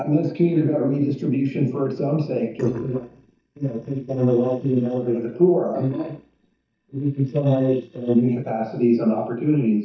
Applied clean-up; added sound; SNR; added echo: neural mask model DeepFilterNet 3.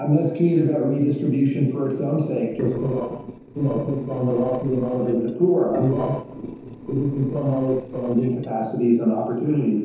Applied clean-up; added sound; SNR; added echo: neural separator model SepFormer DNS4.